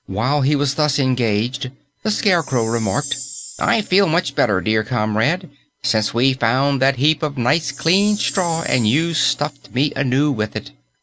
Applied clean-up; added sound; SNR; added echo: none; Chime; 18 dB; none.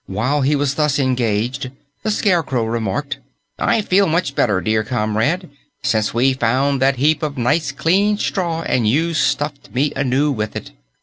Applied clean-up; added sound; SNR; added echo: none; none; none; none.